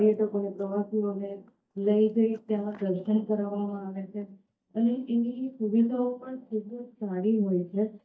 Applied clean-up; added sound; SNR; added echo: neural mask model DeepFilterNet 3.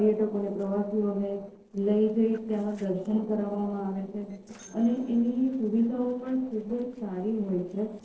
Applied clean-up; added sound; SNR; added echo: neural separator model SepFormer DNS4.